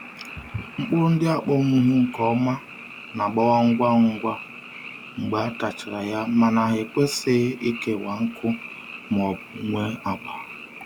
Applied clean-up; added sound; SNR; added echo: none; Frog; 16 dB; none.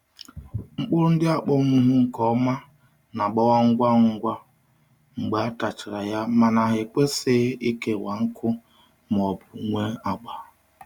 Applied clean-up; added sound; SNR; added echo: none; none; none; none.